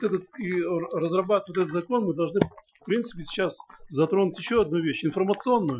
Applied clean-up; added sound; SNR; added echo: classical method Wiener filter.